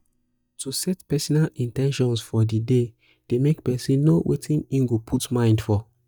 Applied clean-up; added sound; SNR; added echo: neural mask model DeepFilterNet 3.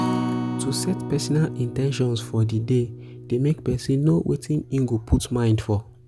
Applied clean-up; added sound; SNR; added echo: none; Acoustic guitar; 8 dB; none.